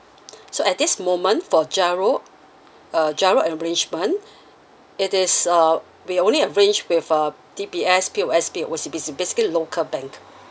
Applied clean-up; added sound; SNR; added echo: none; none; none; none.